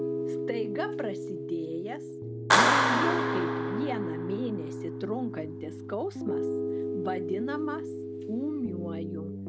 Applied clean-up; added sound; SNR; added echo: none; Clapping + Piano; -5 dB; none.